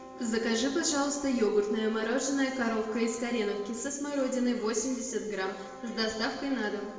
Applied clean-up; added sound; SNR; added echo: none; Wind instrument, woodwind instrument; 18 dB; reverberation time 0.9 s.